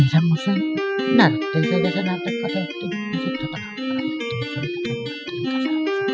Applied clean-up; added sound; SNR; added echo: classical method spectral subtraction.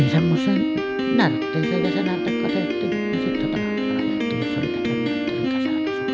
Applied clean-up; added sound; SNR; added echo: none; Piano; -4 dB; none.